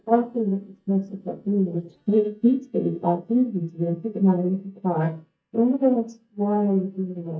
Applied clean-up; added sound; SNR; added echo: neural mask model DeepFilterNet 3.